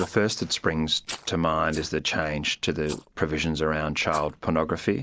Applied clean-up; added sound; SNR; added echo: neural mask model Resemble Enhance denoiser.